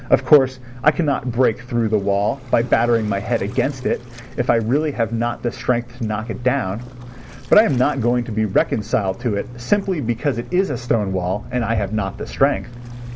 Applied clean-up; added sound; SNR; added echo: none; Waves, surf; 18 dB; none.